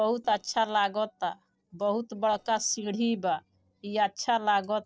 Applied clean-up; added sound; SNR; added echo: neural separator model SepFormer DNS4.